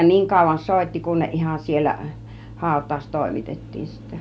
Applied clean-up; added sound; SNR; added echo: none; none; none; none.